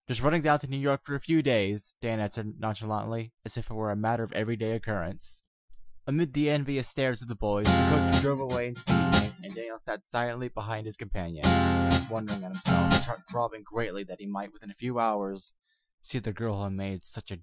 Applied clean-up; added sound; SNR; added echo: classical method Wiener filter.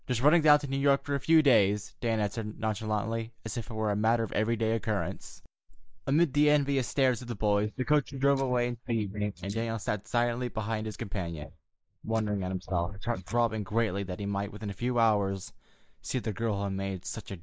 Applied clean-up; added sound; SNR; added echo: neural mask model Resemble Enhance denoiser.